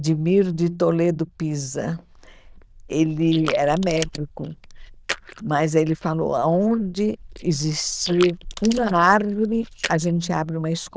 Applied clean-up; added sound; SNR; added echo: neural diffusion model UNIVERSE++.